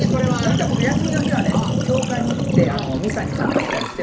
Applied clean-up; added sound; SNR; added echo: none; Sink (filling or washing); -5 dB; reverberation time 0.3 s.